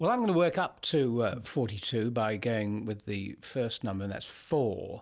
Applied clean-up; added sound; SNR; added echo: none; none; none; none.